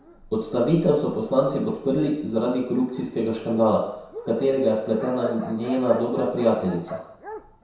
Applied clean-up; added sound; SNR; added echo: none; Dog; 15 dB; reverberation time 0.7 s.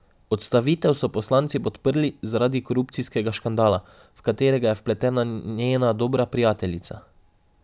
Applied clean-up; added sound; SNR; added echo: none; none; none; none.